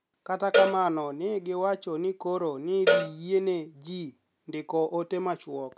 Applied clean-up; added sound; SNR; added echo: none; Cowbell; 1 dB; none.